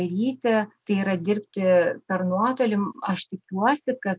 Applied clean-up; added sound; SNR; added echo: none; none; none; none.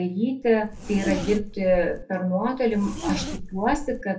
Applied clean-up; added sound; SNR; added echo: none; Zipper (clothing); 8 dB; reverberation time 0.3 s.